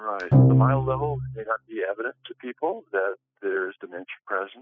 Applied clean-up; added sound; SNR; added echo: classical method spectral subtraction.